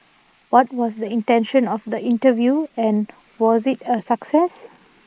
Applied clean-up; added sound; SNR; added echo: neural mask model Resemble Enhance denoiser.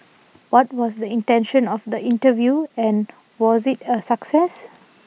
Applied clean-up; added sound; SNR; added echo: none; none; none; none.